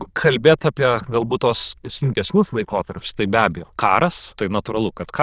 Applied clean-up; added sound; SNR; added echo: neural diffusion model UNIVERSE++.